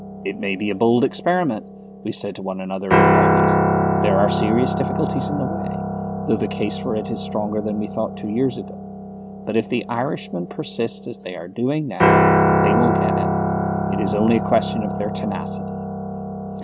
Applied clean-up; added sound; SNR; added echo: none; Piano; -2 dB; none.